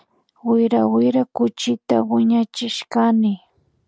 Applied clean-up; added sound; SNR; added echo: none; none; none; none.